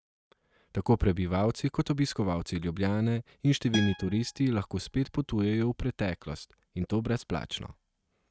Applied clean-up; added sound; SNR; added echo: neural mask model RNNoise.